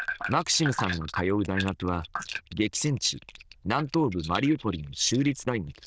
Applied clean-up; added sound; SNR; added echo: neural diffusion model UNIVERSE++.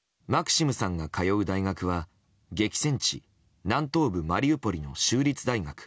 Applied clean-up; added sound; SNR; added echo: none; none; none; none.